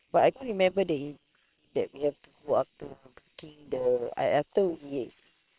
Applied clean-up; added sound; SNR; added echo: neural separator model SepFormer WHAM!.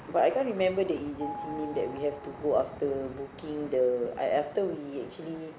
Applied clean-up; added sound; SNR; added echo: none; Piano + Thunder; 14 dB; none.